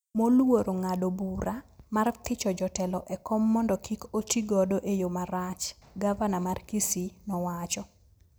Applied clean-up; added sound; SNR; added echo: none; none; none; none.